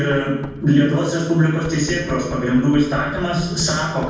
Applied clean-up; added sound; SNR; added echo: none; Knock; 18 dB; reverberation time 1.1 s.